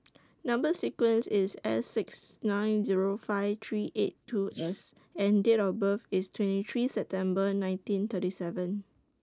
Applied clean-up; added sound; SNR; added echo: neural mask model Resemble Enhance denoiser.